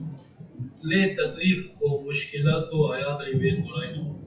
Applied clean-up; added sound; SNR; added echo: classical method WPE with log-MMSE.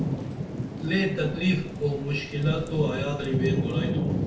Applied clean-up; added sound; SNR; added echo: none; Thunder / Rain; 2 dB; reverberation time 0.4 s.